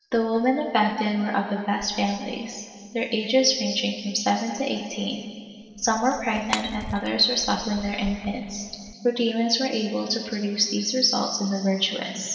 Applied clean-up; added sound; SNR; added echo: neural separator model SepFormer DNS4.